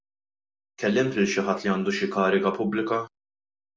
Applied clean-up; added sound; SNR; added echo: none; none; none; none.